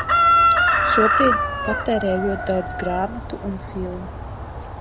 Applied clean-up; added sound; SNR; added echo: none; Chicken, rooster; -5 dB; none.